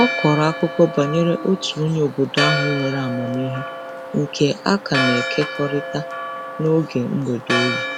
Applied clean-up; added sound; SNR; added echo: none; Church bell; 6 dB; none.